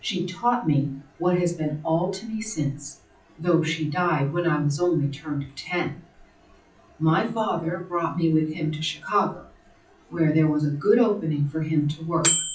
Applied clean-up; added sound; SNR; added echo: classical method WPE with log-MMSE.